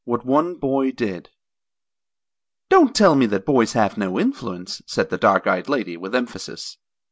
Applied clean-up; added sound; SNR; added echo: none; none; none; none.